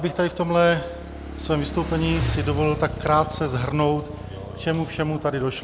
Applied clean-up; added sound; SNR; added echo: none; Motorcycle / Engine + Tabla; 8 dB; none.